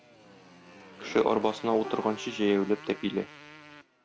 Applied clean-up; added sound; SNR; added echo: none; Motorcycle + Plucked string instrument; 16 dB; none.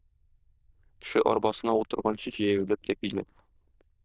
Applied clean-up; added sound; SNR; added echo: neural diffusion model UNIVERSE++.